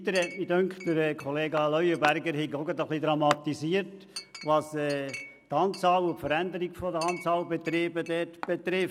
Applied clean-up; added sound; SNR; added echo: none; Chink, clink; 15 dB; none.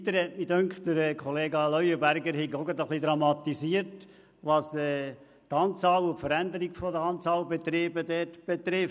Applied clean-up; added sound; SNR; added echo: none; none; none; none.